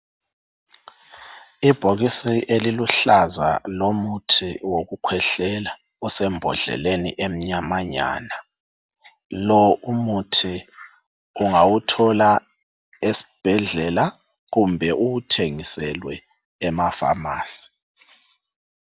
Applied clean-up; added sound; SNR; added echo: none; none; none; none.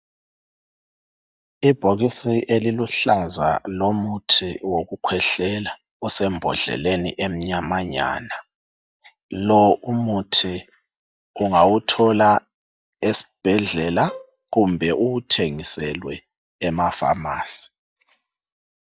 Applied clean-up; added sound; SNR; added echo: neural mask model DeepFilterNet 3.